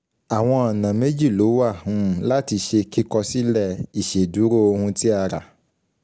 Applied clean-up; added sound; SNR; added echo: none; none; none; none.